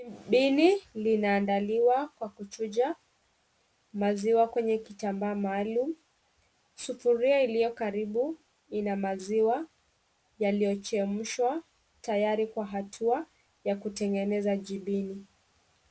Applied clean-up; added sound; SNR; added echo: none; none; none; none.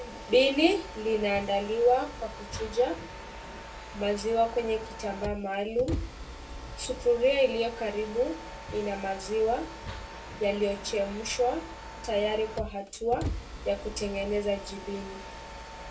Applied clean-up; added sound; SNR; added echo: none; Mechanisms; 11 dB; reverberation time 0.2 s.